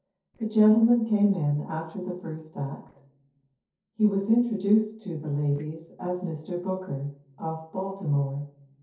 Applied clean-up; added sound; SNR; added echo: neural separator model SepFormer DNS4.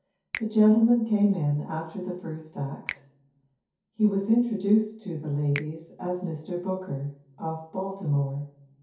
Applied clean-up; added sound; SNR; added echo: none; Finger snapping; 19 dB; reverberation time 0.6 s.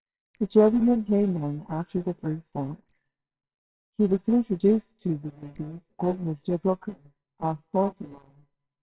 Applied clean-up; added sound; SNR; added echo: neural separator model SepFormer WHAMR!.